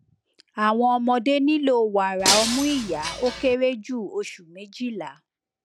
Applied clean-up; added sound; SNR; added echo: none; Shatter; 2 dB; none.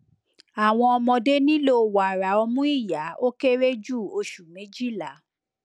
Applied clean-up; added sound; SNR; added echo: none; none; none; none.